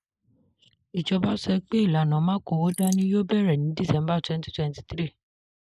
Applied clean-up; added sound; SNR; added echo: neural mask model Resemble Enhance denoiser.